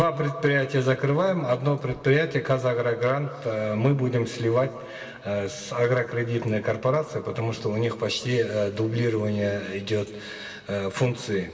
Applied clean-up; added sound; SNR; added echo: none; none; none; reverberation time 1.9 s.